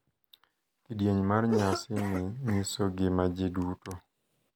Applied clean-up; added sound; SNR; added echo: none; Cough; 10 dB; none.